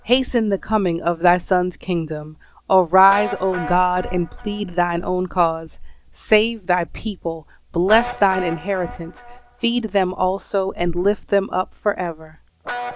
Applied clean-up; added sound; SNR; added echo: none; Guitar; 16 dB; none.